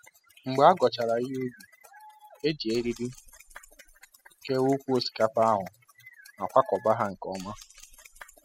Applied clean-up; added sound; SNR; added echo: classical method spectral subtraction.